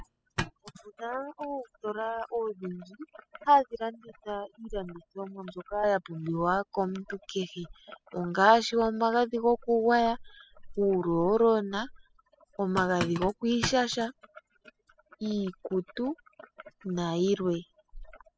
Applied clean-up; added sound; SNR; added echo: classical method spectral subtraction.